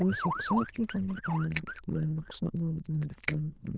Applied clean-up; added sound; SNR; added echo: neural diffusion model UNIVERSE++.